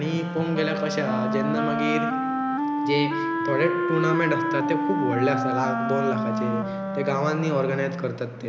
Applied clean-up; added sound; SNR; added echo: none; Wind instrument, woodwind instrument; 0 dB; none.